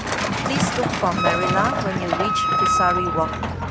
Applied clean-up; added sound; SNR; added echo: none; Truck + Wind instrument, woodwind instrument; -4 dB; none.